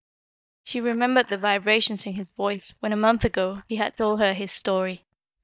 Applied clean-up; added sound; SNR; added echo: neural mask model DeepFilterNet 3.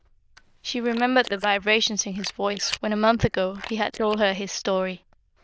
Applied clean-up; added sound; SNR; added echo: neural diffusion model UNIVERSE++.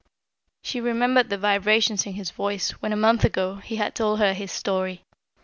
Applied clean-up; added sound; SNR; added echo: none; none; none; none.